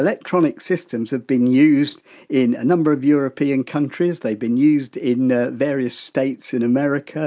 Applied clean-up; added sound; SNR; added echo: none; none; none; none.